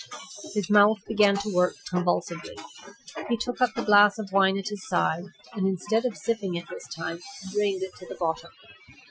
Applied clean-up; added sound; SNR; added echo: classical method Wiener filter.